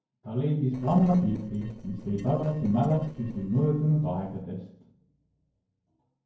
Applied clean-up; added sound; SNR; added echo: neural separator model SepFormer DNS4.